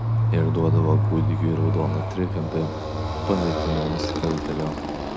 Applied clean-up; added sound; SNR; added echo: none; Motorcycle; -3 dB; none.